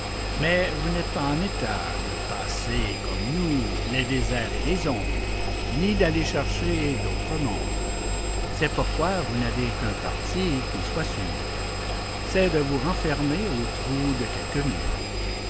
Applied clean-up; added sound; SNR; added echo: none; Engine; 0 dB; none.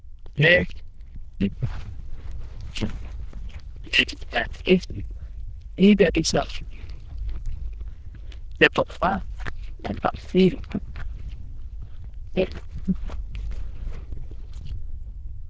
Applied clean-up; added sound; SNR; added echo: neural diffusion model UNIVERSE++.